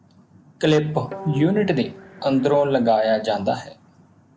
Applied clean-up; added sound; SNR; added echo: none; Guitar; 15 dB; none.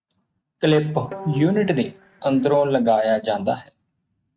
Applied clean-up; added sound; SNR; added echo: neural mask model RNNoise.